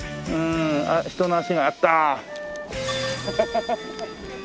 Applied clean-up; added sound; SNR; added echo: none; Wind instrument, woodwind instrument; 11 dB; none.